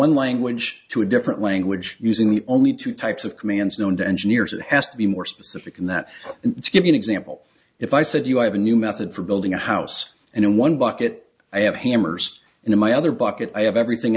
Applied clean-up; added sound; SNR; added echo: none; none; none; none.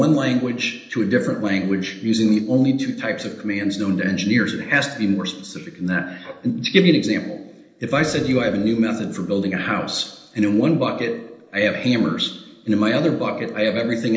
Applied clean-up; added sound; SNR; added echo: neural separator model SepFormer DNS4.